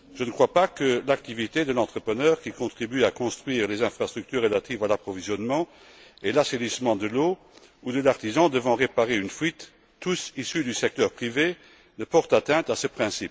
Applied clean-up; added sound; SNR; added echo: none; none; none; none.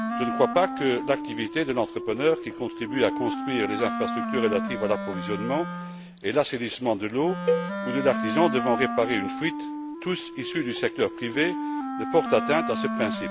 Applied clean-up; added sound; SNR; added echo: none; Wind instrument, woodwind instrument + Cowbell; 4 dB; none.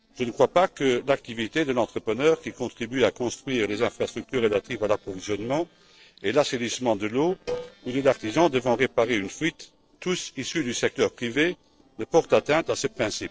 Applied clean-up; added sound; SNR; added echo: neural separator model SepFormer DNS4.